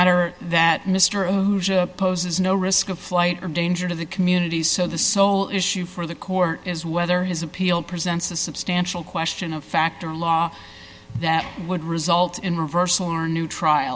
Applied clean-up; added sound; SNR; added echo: none; none; none; none.